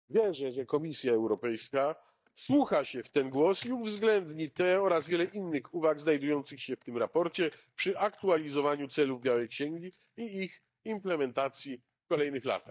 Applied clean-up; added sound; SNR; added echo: neural mask model DeepFilterNet 3.